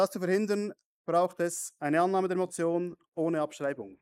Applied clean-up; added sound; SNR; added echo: neural mask model Resemble Enhance denoiser.